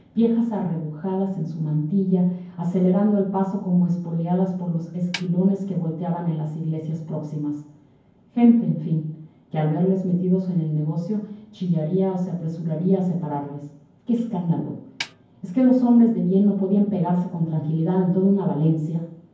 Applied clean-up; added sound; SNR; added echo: none; Snare drum; 16 dB; reverberation time 0.9 s.